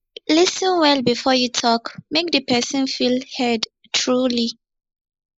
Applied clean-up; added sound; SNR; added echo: neural mask model Resemble Enhance denoiser.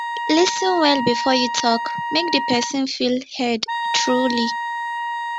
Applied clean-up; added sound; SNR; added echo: none; Wind instrument, woodwind instrument; 4 dB; none.